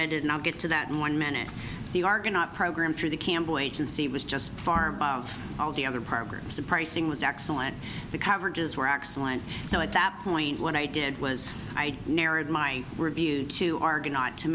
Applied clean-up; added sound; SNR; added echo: none; Bowed string instrument; 11 dB; none.